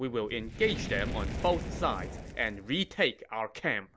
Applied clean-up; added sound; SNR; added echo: none; Fire; 7 dB; none.